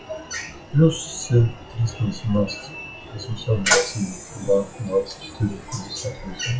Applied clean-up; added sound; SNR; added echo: classical method WPE with log-MMSE.